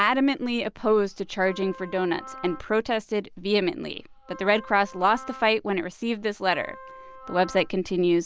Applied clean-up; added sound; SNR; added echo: none; Wind instrument, woodwind instrument; 19 dB; none.